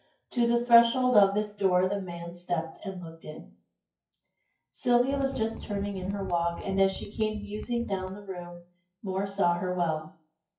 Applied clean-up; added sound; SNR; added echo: classical method WPE with log-MMSE.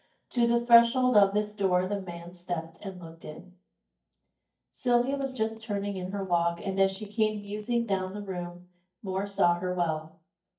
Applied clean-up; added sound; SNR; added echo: neural mask model DeepFilterNet 3.